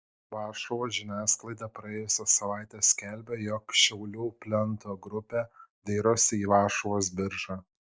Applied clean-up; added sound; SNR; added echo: none; none; none; none.